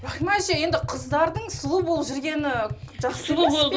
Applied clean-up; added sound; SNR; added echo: none; Tap; 12 dB; reverberation time 0.2 s.